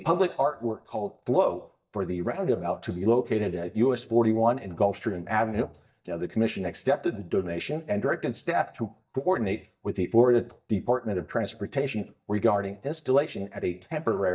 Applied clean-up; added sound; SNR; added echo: neural mask model DeepFilterNet 3.